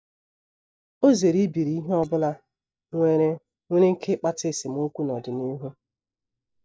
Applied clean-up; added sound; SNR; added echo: neural mask model DeepFilterNet 3.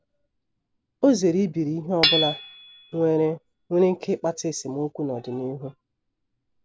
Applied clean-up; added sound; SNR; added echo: none; Hammer / Chink, clink; 8 dB; none.